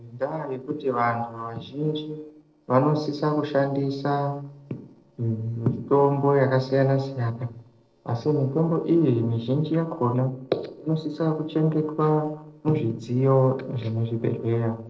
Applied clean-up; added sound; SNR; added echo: neural separator model SepFormer DNS4.